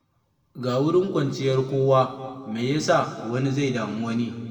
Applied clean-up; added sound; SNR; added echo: none; none; none; reverberation time 1.7 s.